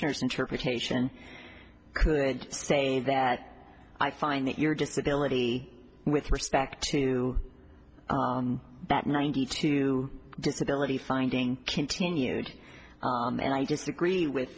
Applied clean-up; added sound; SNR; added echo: none; none; none; none.